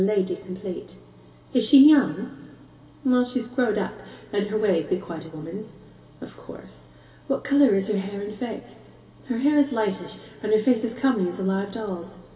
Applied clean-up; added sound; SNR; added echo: none; none; none; reverberation time 2.1 s.